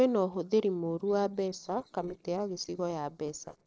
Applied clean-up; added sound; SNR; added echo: neural separator model SepFormer DNS4.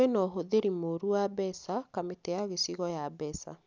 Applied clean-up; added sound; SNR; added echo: none; none; none; none.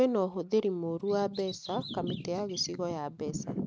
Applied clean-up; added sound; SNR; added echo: neural mask model RNNoise.